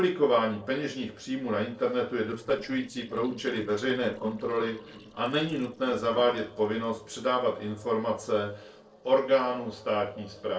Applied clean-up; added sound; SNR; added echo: neural separator model SepFormer DNS4.